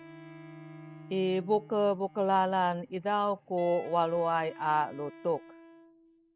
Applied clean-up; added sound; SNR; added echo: none; Bowed string instrument + Wind instrument, woodwind instrument; 20 dB; none.